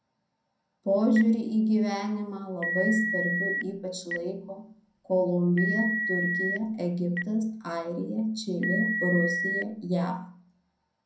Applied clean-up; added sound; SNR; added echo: none; Telephone; 5 dB; reverberation time 0.6 s.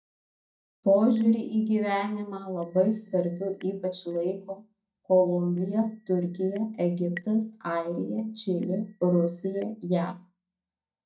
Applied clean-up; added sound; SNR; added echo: neural mask model DeepFilterNet 3.